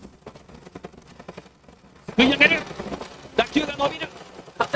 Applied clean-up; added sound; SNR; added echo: neural mask model RNNoise.